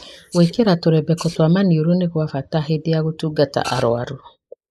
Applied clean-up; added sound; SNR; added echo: neural mask model Resemble Enhance denoiser.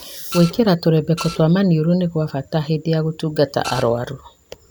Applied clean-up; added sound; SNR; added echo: none; Printer; 12 dB; none.